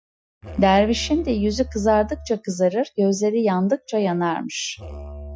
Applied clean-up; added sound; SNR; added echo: classical method Wiener filter.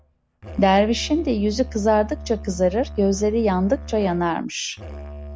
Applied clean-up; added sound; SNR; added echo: none; Musical instrument; 13 dB; none.